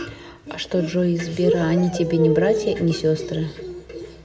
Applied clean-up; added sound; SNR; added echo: none; none; none; reverberation time 2.2 s.